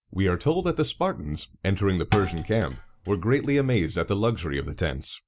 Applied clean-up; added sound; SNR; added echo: none; Thump, thud; 13 dB; none.